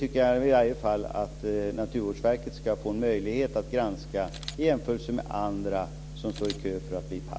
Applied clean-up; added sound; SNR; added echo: none; Camera; 19 dB; none.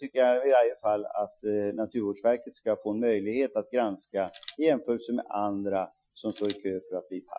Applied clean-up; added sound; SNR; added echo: classical method Wiener filter.